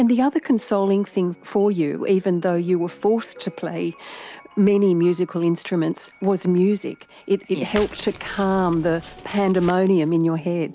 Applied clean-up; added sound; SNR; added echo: none; Crackle; 18 dB; none.